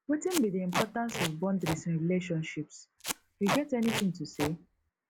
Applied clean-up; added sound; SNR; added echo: none; Packing tape, duct tape; 5 dB; none.